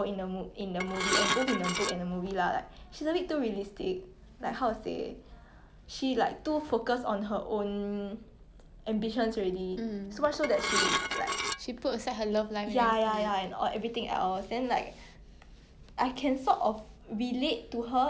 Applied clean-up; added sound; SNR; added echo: none; Dishes, pots, and pans / Glass; -1 dB; none.